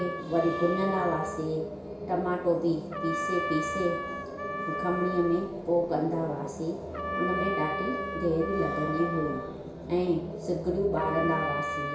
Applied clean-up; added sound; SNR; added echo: none; Trumpet; 6 dB; reverberation time 0.6 s.